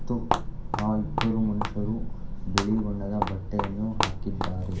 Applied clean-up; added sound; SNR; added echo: none; Walk, footsteps; 0 dB; reverberation time 0.5 s.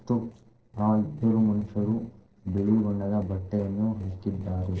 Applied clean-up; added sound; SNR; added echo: neural separator model SepFormer DNS4.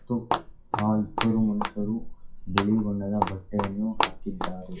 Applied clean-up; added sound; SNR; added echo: classical method WPE with log-MMSE.